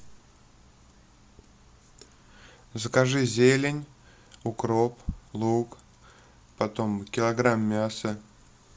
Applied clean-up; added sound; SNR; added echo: none; none; none; none.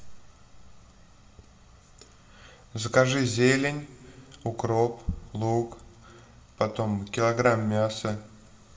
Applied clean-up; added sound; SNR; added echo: none; none; none; reverberation time 0.7 s.